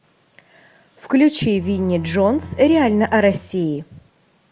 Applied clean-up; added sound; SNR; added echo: none; Bowed string instrument; 17 dB; none.